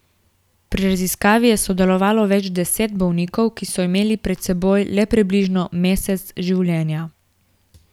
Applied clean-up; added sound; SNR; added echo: none; none; none; none.